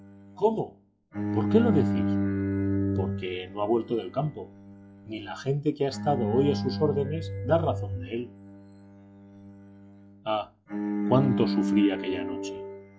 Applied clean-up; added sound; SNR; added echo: classical method log-MMSE.